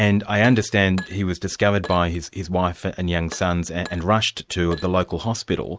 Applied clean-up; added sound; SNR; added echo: neural mask model RNNoise.